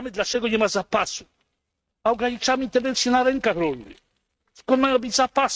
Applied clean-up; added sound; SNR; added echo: neural mask model RNNoise.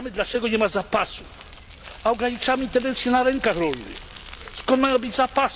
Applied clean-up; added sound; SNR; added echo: none; Bicycle; 18 dB; none.